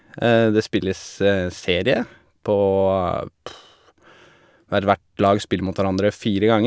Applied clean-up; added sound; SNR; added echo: none; none; none; none.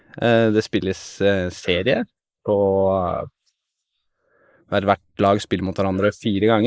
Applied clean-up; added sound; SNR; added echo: neural mask model Resemble Enhance denoiser.